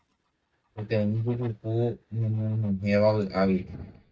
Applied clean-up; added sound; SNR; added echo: neural mask model DeepFilterNet 3.